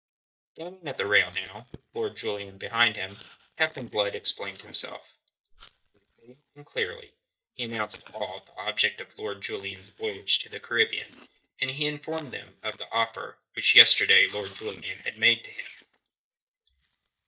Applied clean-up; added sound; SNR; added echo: neural mask model DeepFilterNet 3.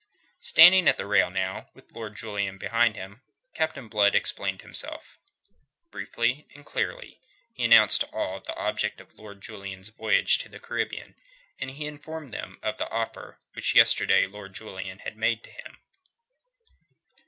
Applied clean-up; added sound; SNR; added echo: none; none; none; none.